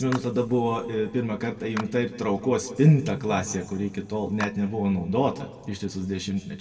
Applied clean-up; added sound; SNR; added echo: none; Clapping; 18 dB; reverberation time 1.2 s.